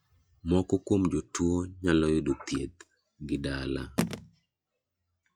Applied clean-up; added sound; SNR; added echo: classical method log-MMSE.